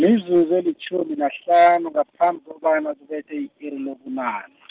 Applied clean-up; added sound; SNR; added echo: none; none; none; none.